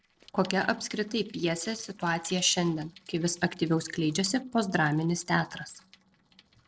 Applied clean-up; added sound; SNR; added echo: neural separator model SepFormer DNS4.